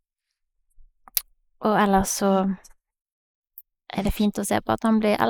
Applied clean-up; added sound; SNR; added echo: neural mask model Resemble Enhance denoiser.